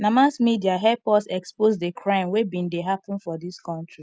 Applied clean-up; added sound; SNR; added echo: none; none; none; none.